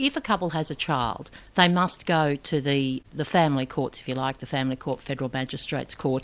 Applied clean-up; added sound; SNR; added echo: none; none; none; none.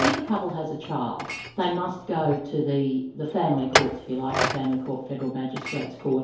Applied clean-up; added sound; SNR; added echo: none; Chink, clink; 4 dB; reverberation time 2.4 s.